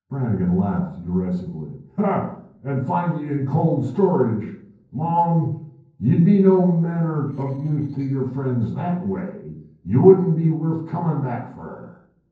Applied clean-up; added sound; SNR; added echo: neural separator model SepFormer DNS4.